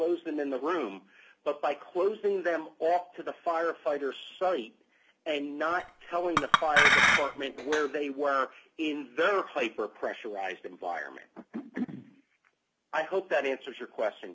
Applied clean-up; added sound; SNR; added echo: none; Chink, clink; -5 dB; none.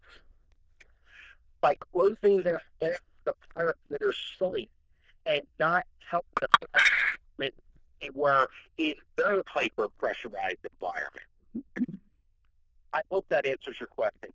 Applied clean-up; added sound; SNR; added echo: neural diffusion model UNIVERSE++.